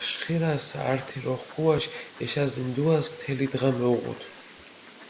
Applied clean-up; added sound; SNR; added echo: none; Fowl; 19 dB; none.